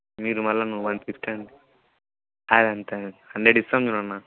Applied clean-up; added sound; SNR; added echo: none; none; none; none.